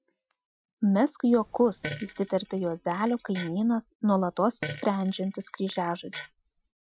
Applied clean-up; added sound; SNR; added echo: classical method Wiener filter.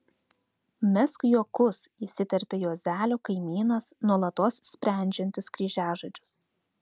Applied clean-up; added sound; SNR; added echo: none; none; none; none.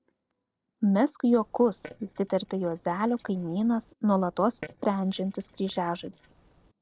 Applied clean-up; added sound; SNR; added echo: neural separator model SepFormer DNS4.